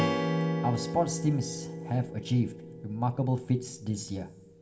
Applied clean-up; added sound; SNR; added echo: none; Strum; 3 dB; reverberation time 0.8 s.